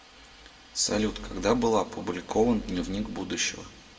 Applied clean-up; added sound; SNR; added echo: none; Bass drum / Keyboard (musical); 13 dB; reverberation time 1.0 s.